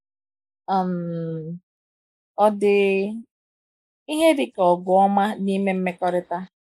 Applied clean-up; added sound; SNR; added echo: neural mask model Resemble Enhance denoiser.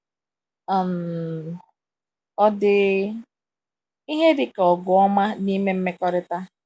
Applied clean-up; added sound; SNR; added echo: none; none; none; none.